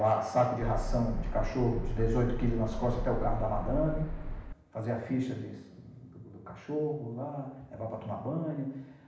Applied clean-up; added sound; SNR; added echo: none; Car; 1 dB; reverberation time 0.9 s.